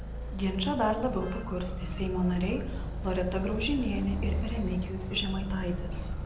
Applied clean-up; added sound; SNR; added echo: none; Motor vehicle (road); 3 dB; reverberation time 0.8 s.